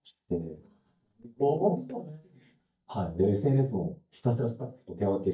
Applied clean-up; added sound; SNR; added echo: neural mask model DeepFilterNet 3.